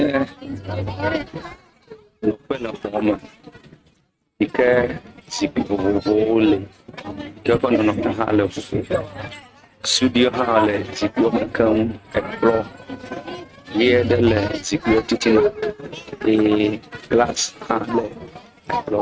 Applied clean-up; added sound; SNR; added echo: neural mask model RNNoise.